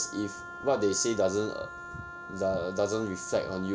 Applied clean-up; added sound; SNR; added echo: none; Wind instrument, woodwind instrument; 12 dB; none.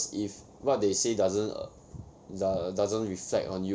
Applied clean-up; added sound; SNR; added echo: none; none; none; none.